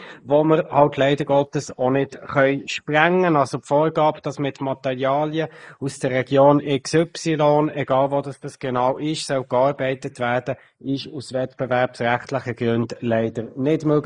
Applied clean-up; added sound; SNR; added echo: neural mask model Resemble Enhance denoiser.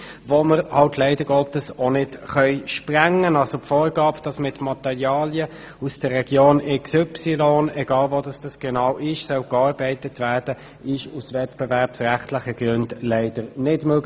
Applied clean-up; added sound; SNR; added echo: none; none; none; none.